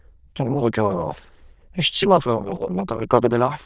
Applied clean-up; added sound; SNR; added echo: neural diffusion model UNIVERSE++.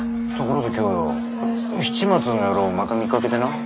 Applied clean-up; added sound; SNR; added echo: none; Brass instrument; 4 dB; none.